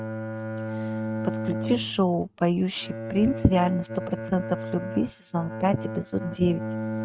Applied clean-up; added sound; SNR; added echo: neural mask model RNNoise.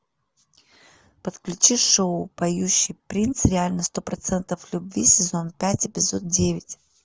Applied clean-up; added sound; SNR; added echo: none; none; none; none.